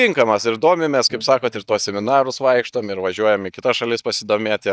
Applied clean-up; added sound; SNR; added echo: neural mask model DeepFilterNet 3.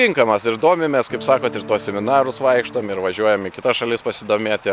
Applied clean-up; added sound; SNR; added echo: none; Electric guitar / Strum; 17 dB; none.